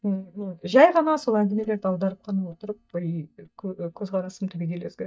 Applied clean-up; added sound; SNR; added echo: neural mask model DeepFilterNet 3.